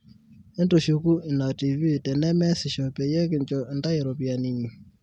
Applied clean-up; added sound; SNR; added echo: none; none; none; none.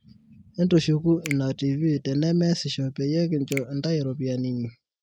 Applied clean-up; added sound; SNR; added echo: neural mask model Resemble Enhance denoiser.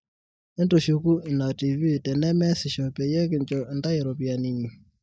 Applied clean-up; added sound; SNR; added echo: neural mask model DeepFilterNet 3.